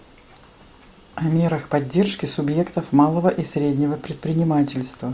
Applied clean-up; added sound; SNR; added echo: none; none; none; none.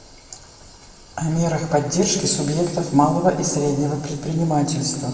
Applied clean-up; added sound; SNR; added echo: none; none; none; reverberation time 2.0 s.